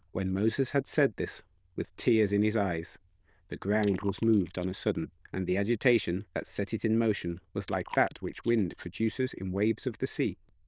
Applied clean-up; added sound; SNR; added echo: neural diffusion model UNIVERSE++.